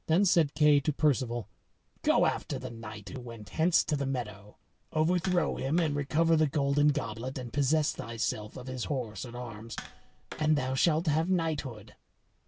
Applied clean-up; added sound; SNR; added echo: none; Tap; 19 dB; none.